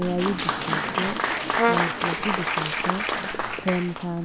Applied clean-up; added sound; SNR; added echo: none; Applause + Brass instrument; -4 dB; none.